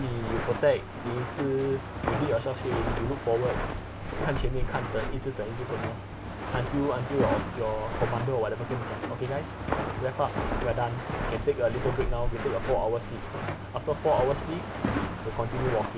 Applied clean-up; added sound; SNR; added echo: none; Walk, footsteps; 2 dB; none.